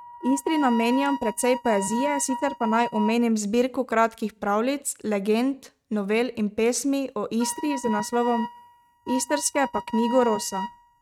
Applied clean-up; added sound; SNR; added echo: neural mask model RNNoise.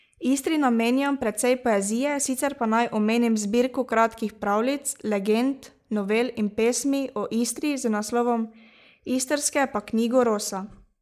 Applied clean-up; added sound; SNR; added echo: neural mask model Resemble Enhance denoiser.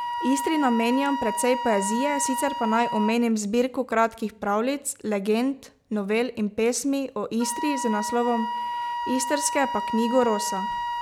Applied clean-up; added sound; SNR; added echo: none; Wind instrument, woodwind instrument; 6 dB; none.